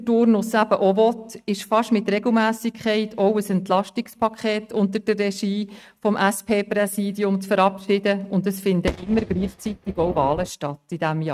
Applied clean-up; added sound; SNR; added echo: neural mask model RNNoise.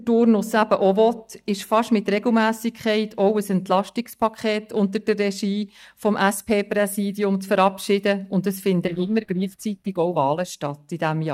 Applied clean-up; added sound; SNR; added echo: neural mask model DeepFilterNet 3.